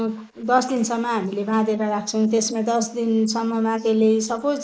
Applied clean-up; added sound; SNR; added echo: neural mask model Resemble Enhance denoiser.